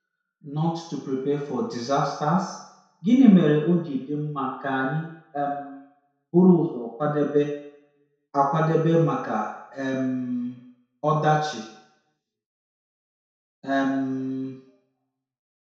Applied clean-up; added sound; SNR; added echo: none; none; none; reverberation time 0.7 s.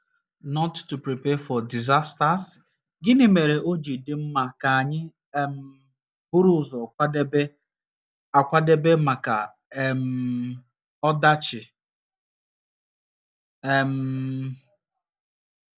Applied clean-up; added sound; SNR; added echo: none; none; none; none.